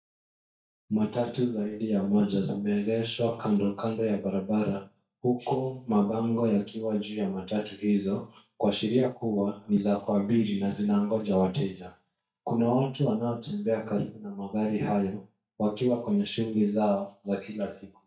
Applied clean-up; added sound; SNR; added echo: neural mask model DeepFilterNet 3.